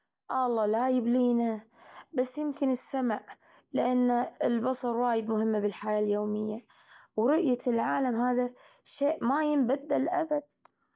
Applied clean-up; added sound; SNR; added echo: none; none; none; none.